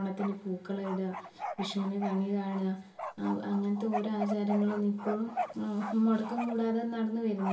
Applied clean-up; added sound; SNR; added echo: none; Bark; 10 dB; reverberation time 0.2 s.